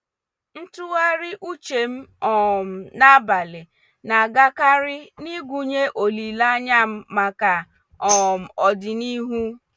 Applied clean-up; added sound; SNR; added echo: none; Tambourine; 7 dB; none.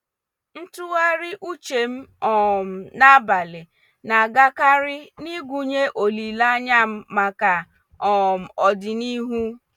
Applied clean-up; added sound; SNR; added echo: none; none; none; none.